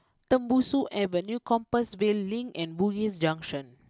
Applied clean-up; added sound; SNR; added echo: none; none; none; none.